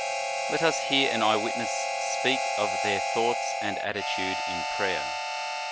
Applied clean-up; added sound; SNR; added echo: none; Harmonica; -1 dB; none.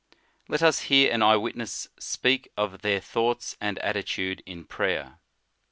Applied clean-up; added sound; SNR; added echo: none; none; none; none.